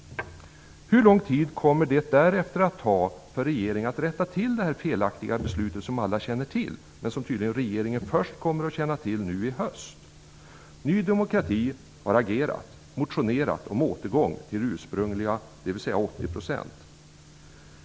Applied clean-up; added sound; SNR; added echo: none; none; none; none.